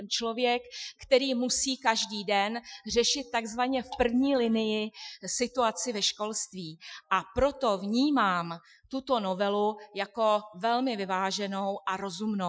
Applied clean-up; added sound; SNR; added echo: classical method Wiener filter.